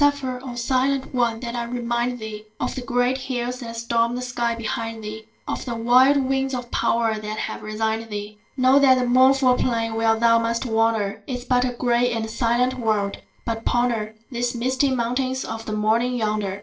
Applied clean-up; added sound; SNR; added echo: neural separator model SepFormer DNS4.